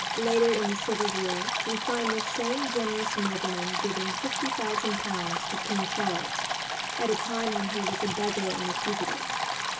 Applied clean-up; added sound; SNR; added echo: none; Stream; 0 dB; reverberation time 0.2 s.